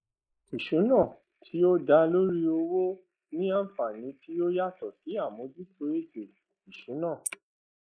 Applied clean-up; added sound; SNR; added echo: neural mask model Resemble Enhance denoiser.